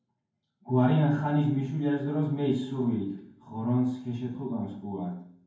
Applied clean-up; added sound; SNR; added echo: none; none; none; reverberation time 0.9 s.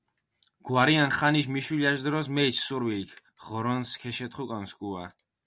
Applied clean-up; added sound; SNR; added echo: none; none; none; none.